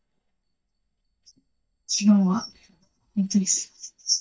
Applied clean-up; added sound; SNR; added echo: neural mask model DeepFilterNet 3.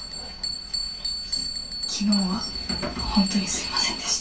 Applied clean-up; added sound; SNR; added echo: none; Bell; 3 dB; reverberation time 0.1 s.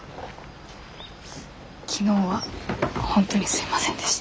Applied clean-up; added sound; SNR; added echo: none; none; none; none.